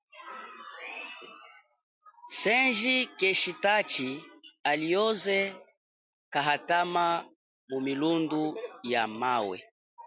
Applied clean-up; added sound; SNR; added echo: none; none; none; none.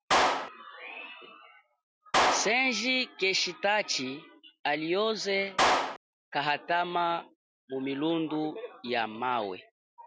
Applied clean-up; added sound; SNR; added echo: none; Clapping; 0 dB; none.